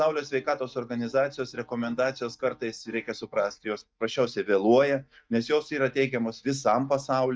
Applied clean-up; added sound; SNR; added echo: neural mask model DeepFilterNet 3.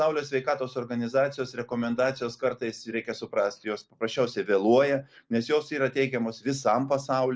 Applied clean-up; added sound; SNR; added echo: none; none; none; none.